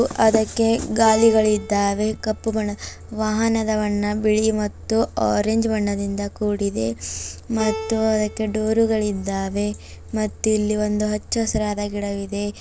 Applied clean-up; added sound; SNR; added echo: none; Keyboard (musical); 17 dB; none.